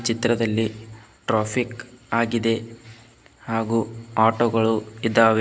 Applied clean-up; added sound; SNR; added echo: none; none; none; none.